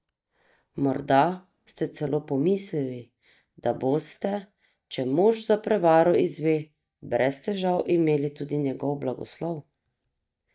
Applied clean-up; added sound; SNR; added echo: neural mask model DeepFilterNet 3.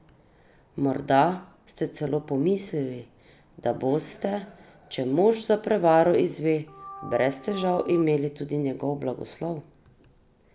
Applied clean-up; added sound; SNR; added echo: none; Organ; 15 dB; none.